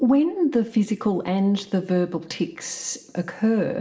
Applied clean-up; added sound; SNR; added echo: none; none; none; reverberation time 0.7 s.